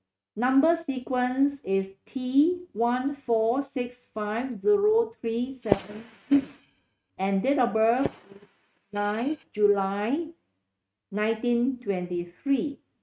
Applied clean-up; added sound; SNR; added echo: neural mask model RNNoise.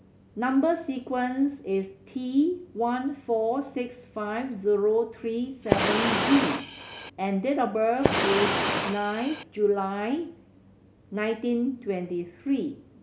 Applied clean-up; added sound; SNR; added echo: none; Fire; -1 dB; none.